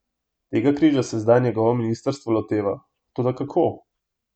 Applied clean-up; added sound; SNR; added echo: none; none; none; none.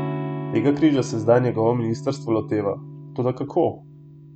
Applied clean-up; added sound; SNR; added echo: none; Electric guitar / Strum; 10 dB; none.